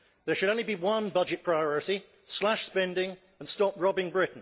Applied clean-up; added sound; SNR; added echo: none; none; none; none.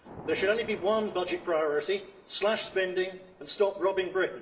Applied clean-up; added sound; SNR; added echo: none; Thunder / Rain; 19 dB; reverberation time 0.6 s.